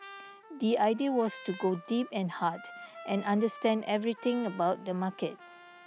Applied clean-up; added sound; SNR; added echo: none; Trumpet; 18 dB; none.